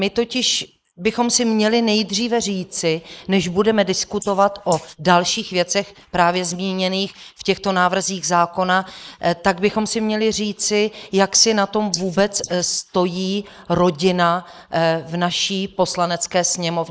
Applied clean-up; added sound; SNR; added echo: neural mask model Resemble Enhance denoiser.